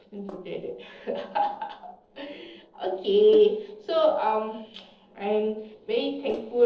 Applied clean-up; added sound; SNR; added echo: neural separator model SepFormer DNS4.